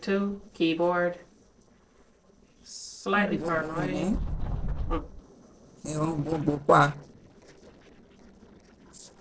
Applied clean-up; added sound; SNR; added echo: neural separator model SepFormer DNS4.